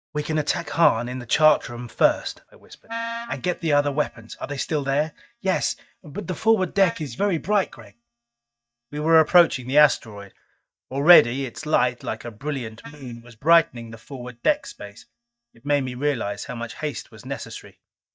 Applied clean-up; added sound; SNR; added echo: neural mask model DeepFilterNet 3.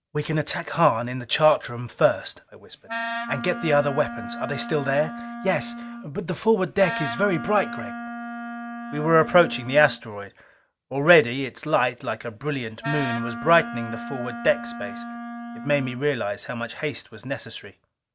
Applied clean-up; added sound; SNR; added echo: none; Wind instrument, woodwind instrument; 9 dB; none.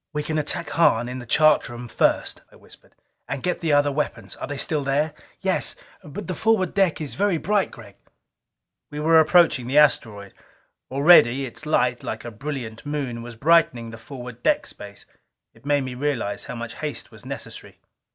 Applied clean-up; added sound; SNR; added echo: none; none; none; none.